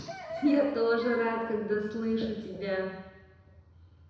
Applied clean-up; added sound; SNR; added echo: none; Chicken, rooster; 15 dB; reverberation time 1.0 s.